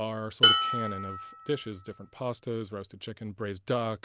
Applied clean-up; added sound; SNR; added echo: none; Dishes, pots, and pans; -4 dB; none.